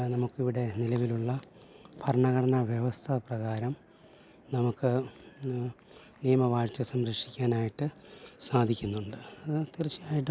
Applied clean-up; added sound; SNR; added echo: none; none; none; none.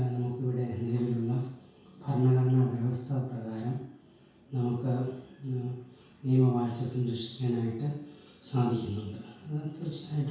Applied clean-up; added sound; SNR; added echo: none; none; none; reverberation time 0.6 s.